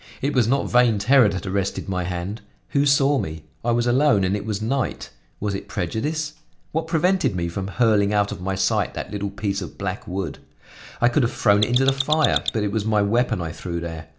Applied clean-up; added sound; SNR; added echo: none; Mechanisms; 5 dB; none.